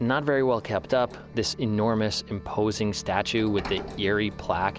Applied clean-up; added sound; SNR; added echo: none; Sliding door; 18 dB; none.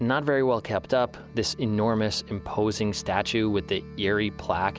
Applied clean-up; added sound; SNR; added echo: none; none; none; none.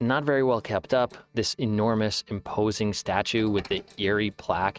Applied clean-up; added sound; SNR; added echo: neural mask model RNNoise.